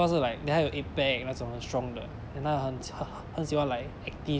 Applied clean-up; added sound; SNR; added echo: none; Drum; 18 dB; none.